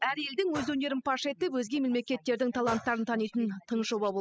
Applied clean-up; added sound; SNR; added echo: classical method spectral subtraction.